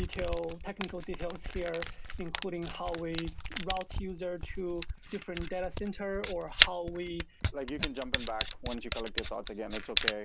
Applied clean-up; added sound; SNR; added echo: none; Camera; -2 dB; none.